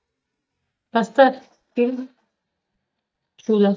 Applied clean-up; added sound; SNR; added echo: neural mask model DeepFilterNet 3.